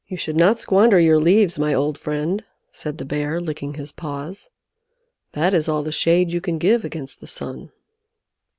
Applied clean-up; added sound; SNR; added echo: none; none; none; none.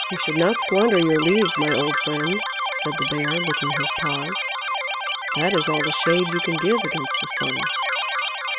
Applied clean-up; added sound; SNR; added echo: none; Keyboard (musical); -1 dB; none.